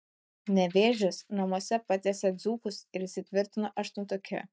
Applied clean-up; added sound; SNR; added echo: neural mask model DeepFilterNet 3.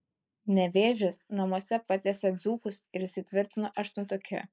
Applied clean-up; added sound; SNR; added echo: neural mask model Resemble Enhance denoiser.